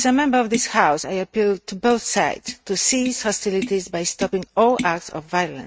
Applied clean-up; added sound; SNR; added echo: neural mask model RNNoise.